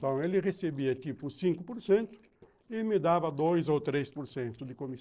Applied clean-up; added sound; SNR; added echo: neural separator model SepFormer DNS4.